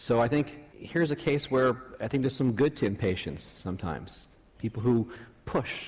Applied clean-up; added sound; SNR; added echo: none; none; none; none.